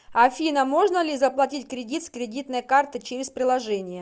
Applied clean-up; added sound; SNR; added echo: none; none; none; none.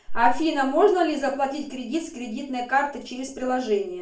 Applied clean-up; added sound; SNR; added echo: none; none; none; reverberation time 0.4 s.